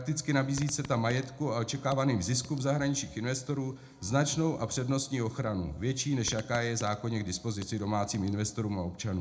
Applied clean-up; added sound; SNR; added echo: none; Fart; 20 dB; reverberation time 0.2 s.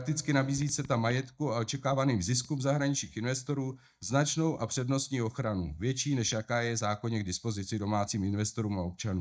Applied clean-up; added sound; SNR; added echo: neural mask model DeepFilterNet 3.